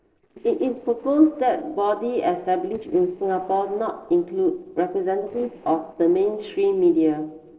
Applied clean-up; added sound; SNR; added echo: neural separator model SepFormer DNS4.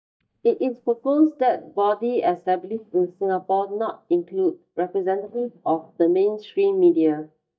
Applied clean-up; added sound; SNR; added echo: neural mask model DeepFilterNet 3.